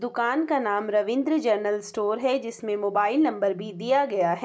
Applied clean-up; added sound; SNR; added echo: none; none; none; none.